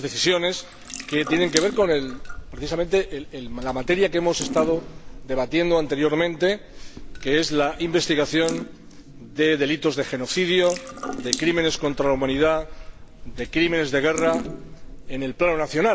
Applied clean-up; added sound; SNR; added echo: none; Drip / Sink (filling or washing) / Water tap, faucet; 10 dB; none.